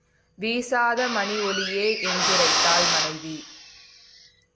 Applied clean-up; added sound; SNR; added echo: none; Drill; -1 dB; none.